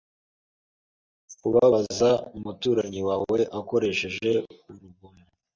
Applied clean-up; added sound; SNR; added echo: neural mask model DeepFilterNet 3.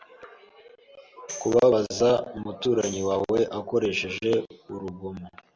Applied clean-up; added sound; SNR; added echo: none; Tambourine; 18 dB; none.